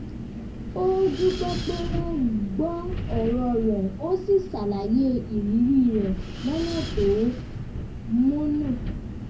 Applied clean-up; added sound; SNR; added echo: none; Wind; 7 dB; reverberation time 0.4 s.